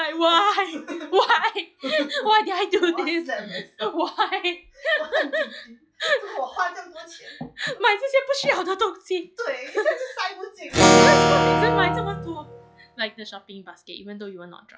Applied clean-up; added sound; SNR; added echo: classical method log-MMSE.